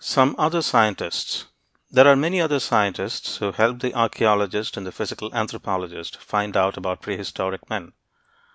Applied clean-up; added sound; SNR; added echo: none; none; none; none.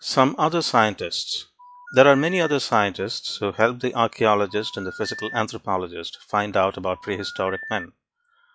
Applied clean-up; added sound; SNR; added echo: classical method log-MMSE.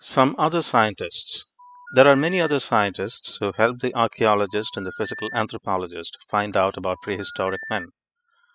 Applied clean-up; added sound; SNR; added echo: classical method spectral subtraction.